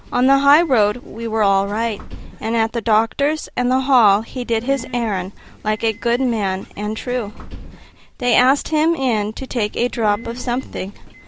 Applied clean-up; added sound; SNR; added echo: none; Subway, metro, underground; 19 dB; none.